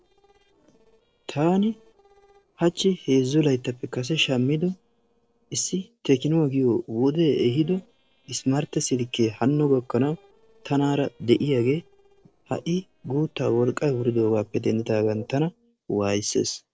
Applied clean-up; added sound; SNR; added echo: neural separator model SepFormer DNS4.